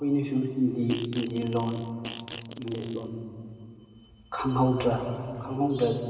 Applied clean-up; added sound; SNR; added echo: none; Fart; 14 dB; reverberation time 2.6 s.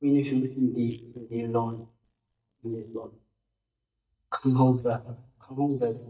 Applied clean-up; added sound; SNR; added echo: neural mask model DeepFilterNet 3.